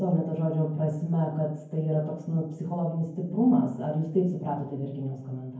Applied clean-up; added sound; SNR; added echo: none; none; none; reverberation time 0.9 s.